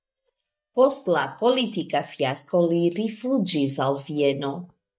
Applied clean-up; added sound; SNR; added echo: neural mask model DeepFilterNet 3.